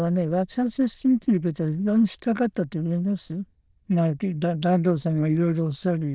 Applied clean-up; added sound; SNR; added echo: neural diffusion model UNIVERSE++.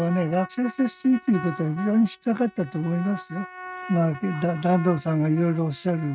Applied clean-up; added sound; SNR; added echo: neural mask model RNNoise.